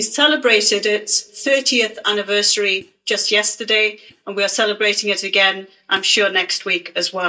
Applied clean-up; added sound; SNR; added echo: neural mask model DeepFilterNet 3.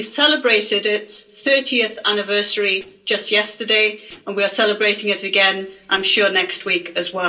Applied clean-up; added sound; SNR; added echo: neural separator model SepFormer DNS4.